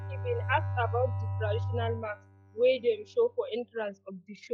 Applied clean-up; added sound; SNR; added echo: classical method log-MMSE.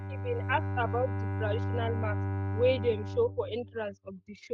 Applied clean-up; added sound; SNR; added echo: neural mask model RNNoise.